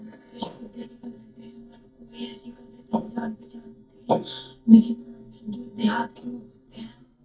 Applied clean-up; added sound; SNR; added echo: neural mask model DeepFilterNet 3.